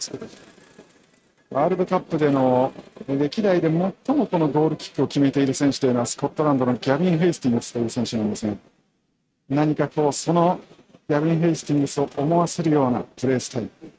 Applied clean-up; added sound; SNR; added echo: neural mask model RNNoise.